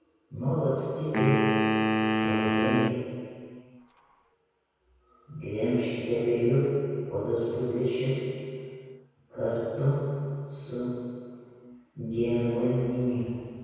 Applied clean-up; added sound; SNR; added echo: none; Wind instrument, woodwind instrument; -2 dB; reverberation time 2.2 s.